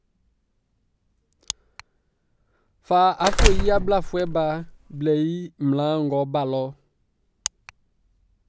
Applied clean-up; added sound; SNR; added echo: none; Door; -4 dB; none.